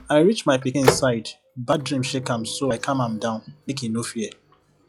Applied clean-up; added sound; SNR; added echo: classical method log-MMSE.